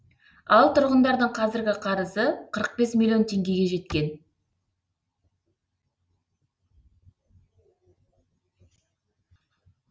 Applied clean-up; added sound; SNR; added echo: none; none; none; none.